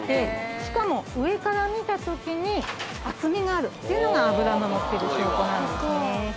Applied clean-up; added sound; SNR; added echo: none; none; none; none.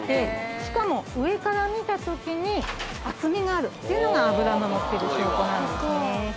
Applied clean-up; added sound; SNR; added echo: none; Bass drum; 14 dB; none.